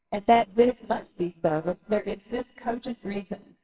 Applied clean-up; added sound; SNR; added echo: neural separator model SepFormer WHAMR!.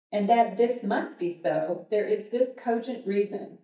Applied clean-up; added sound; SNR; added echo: neural mask model DeepFilterNet 3.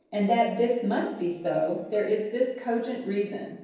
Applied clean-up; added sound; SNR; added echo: neural separator model SepFormer DNS4.